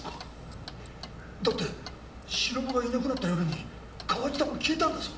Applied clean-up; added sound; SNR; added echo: none; Clock; 14 dB; reverberation time 1.7 s.